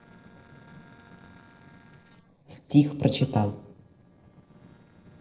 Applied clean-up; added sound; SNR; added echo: neural separator model SepFormer DNS4.